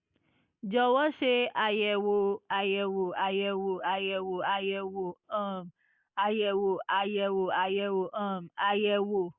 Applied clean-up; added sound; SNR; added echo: none; none; none; none.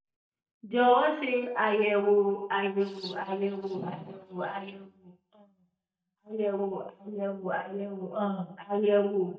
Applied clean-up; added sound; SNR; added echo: neural mask model DeepFilterNet 3.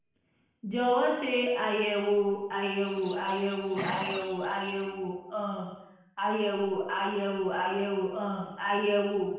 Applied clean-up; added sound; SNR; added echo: none; Livestock, farm animals, working animals; 11 dB; reverberation time 1.0 s.